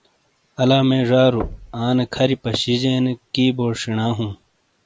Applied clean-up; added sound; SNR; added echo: none; Knock; 20 dB; none.